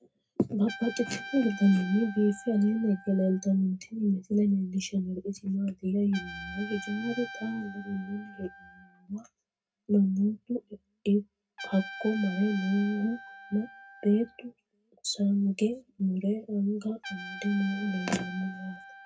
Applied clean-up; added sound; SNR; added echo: none; Trumpet; 16 dB; reverberation time 0.2 s.